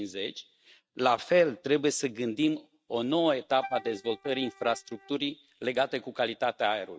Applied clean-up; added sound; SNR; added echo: neural mask model RNNoise.